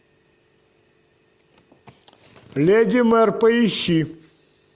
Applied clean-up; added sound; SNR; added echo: none; none; none; none.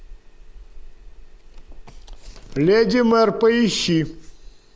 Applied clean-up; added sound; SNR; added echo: none; Rain; 17 dB; none.